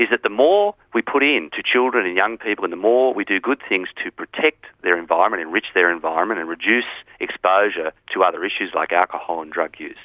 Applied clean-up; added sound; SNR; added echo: none; none; none; none.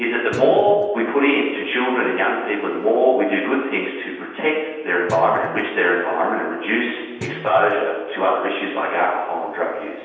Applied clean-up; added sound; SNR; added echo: none; Guitar; 18 dB; reverberation time 1.2 s.